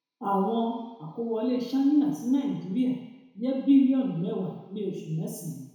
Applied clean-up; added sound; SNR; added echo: none; none; none; reverberation time 1.0 s.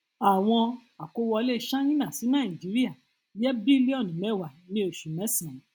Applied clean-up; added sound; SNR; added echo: none; none; none; none.